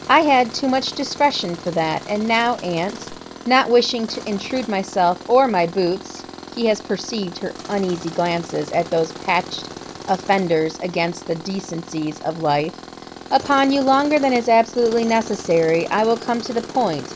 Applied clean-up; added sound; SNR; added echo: none; Tools; 15 dB; none.